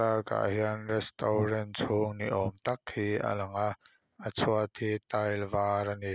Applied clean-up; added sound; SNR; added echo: none; none; none; none.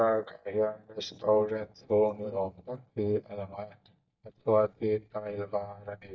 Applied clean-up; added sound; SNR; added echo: neural mask model DeepFilterNet 3.